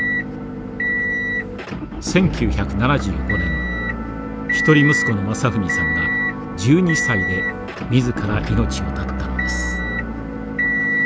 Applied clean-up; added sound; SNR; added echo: none; Motor vehicle (road) / Engine; 0 dB; none.